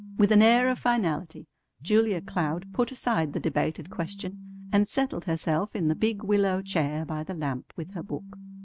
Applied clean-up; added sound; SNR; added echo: none; Telephone; 18 dB; none.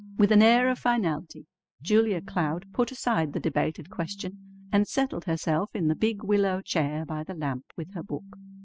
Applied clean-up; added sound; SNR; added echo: classical method spectral subtraction.